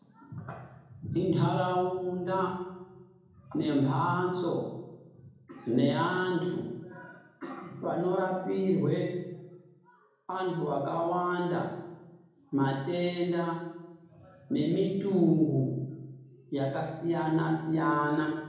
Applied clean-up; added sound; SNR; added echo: none; none; none; reverberation time 0.8 s.